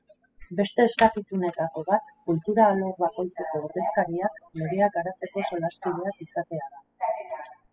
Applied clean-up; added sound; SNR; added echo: classical method spectral subtraction.